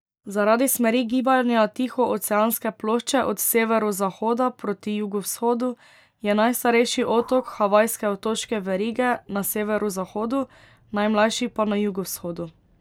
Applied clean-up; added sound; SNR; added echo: neural mask model DeepFilterNet 3.